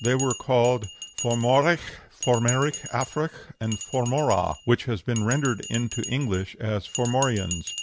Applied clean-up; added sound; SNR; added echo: none; Bell; 12 dB; none.